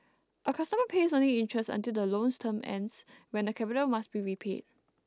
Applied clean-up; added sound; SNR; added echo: none; none; none; none.